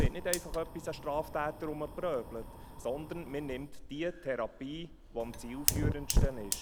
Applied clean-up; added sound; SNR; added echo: none; Fire; -2 dB; none.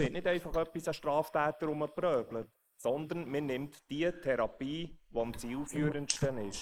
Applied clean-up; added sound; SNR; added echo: neural mask model Resemble Enhance denoiser.